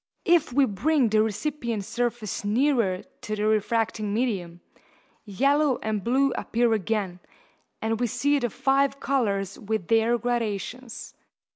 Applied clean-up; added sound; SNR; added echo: none; none; none; none.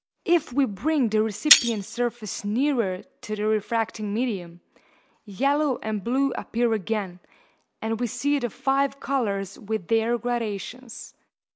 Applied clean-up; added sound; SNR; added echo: none; Shatter; 1 dB; none.